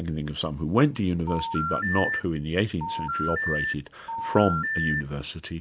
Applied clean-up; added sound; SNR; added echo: none; Telephone; 2 dB; none.